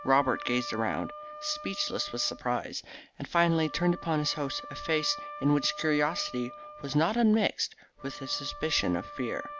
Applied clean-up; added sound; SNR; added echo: none; Wind instrument, woodwind instrument; 14 dB; none.